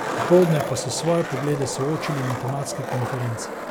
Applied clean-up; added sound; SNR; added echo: none; Skateboard; 5 dB; none.